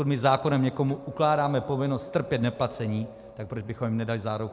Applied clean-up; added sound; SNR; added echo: none; Acoustic guitar; 19 dB; none.